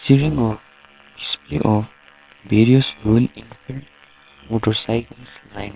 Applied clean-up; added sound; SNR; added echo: neural separator model SepFormer WHAM!.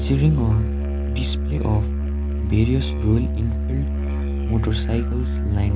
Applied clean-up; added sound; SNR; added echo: none; Musical instrument; -1 dB; none.